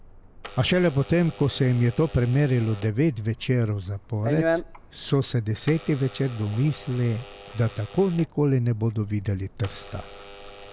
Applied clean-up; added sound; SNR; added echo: none; Alarm / Door; 12 dB; none.